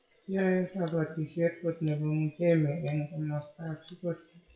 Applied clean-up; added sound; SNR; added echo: classical method WPE with log-MMSE.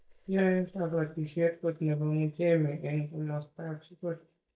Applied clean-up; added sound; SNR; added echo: neural mask model DeepFilterNet 3.